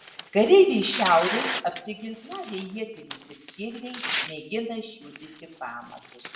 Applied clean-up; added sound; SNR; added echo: none; Tearing; 10 dB; reverberation time 0.6 s.